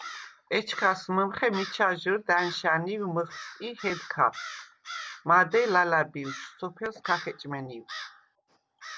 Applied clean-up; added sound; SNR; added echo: none; Crow; 15 dB; none.